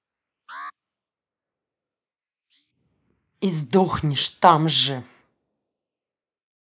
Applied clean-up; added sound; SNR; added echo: neural mask model Resemble Enhance denoiser.